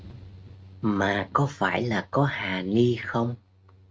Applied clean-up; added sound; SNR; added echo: neural mask model RNNoise.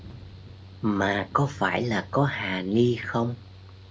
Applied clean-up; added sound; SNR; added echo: none; Mechanical fan + Thunder / Rain; 17 dB; none.